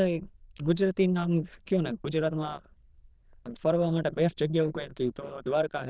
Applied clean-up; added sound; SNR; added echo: neural diffusion model UNIVERSE++.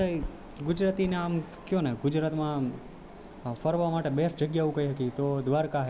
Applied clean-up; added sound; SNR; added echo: none; Chewing, mastication; 20 dB; none.